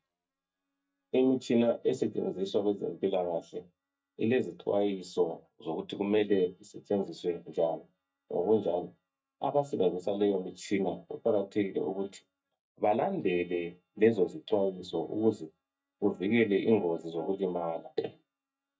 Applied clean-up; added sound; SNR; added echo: neural mask model DeepFilterNet 3.